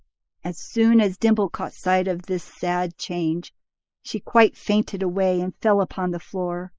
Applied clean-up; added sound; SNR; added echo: neural mask model Resemble Enhance denoiser.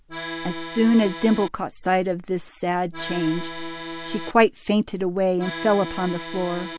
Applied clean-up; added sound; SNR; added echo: none; Accordion; 9 dB; none.